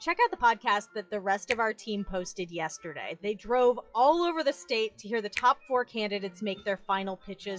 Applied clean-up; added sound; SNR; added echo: classical method WPE with log-MMSE.